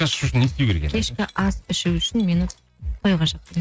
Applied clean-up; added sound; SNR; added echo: neural mask model RNNoise.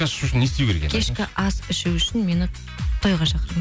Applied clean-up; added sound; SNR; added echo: none; none; none; none.